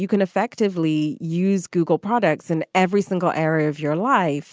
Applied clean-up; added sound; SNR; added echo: none; none; none; none.